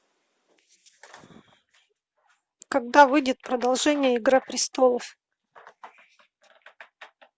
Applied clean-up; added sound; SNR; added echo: none; none; none; none.